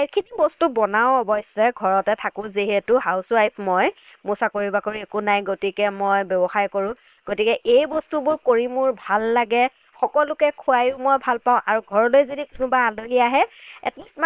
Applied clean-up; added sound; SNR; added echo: neural separator model SepFormer WHAM!.